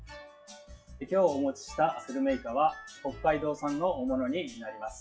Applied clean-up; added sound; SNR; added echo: classical method WPE with log-MMSE.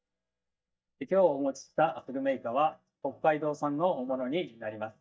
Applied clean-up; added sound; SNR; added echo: neural mask model DeepFilterNet 3.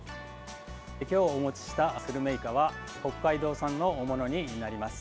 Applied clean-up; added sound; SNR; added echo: none; none; none; none.